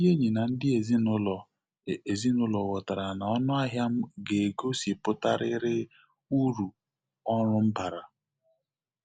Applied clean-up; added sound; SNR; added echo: none; none; none; none.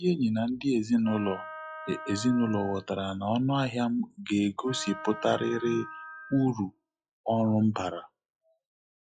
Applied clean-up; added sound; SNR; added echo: classical method log-MMSE.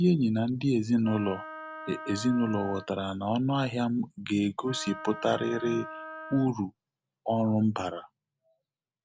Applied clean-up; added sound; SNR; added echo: none; Wind instrument, woodwind instrument; 13 dB; none.